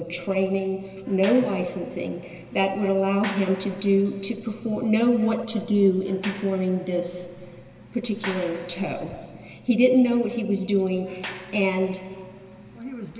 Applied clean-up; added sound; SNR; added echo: none; Sliding door; 19 dB; reverberation time 2.3 s.